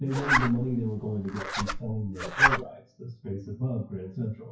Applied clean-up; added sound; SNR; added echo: classical method WPE with log-MMSE.